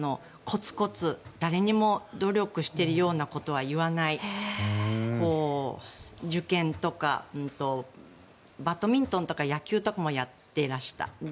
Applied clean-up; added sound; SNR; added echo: none; none; none; none.